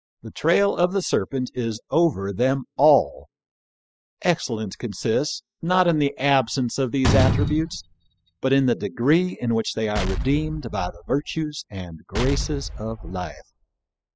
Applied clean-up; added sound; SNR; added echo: classical method spectral subtraction.